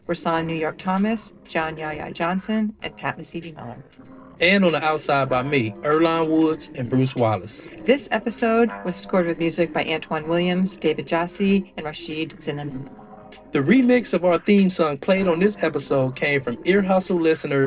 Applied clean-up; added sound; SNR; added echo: neural separator model SepFormer DNS4.